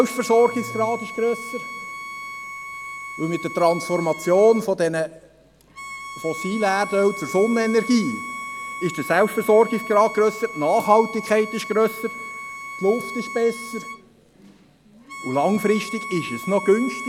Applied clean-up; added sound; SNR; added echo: none; Bowed string instrument; 12 dB; none.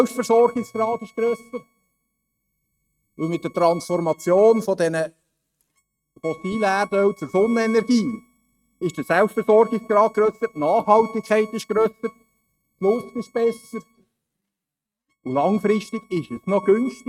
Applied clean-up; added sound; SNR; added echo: neural mask model RNNoise.